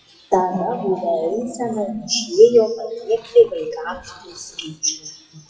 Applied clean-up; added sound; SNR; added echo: classical method WPE with log-MMSE.